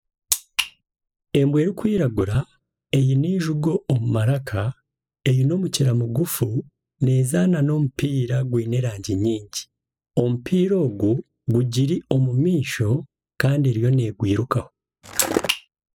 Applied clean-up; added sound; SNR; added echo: classical method spectral subtraction.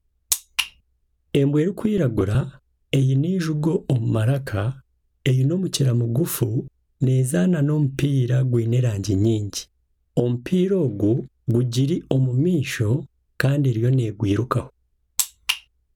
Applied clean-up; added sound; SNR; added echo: none; none; none; none.